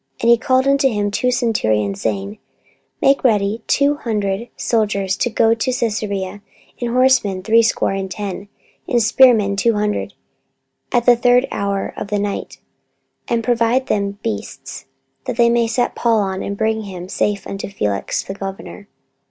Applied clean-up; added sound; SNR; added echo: none; none; none; none.